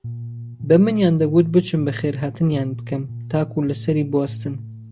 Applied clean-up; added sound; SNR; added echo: none; Bass guitar; 12 dB; none.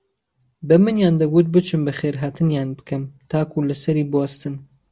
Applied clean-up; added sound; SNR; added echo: none; none; none; none.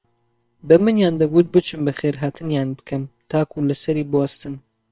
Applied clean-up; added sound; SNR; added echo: neural separator model SepFormer WHAM!.